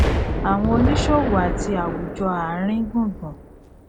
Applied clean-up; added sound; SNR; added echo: none; Explosion; 0 dB; none.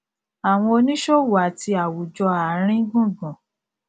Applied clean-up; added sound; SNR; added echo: none; none; none; none.